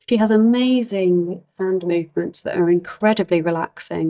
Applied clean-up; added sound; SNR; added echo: neural mask model DeepFilterNet 3.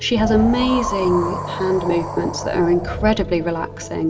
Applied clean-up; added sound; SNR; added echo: none; Wind; 7 dB; reverberation time 1.3 s.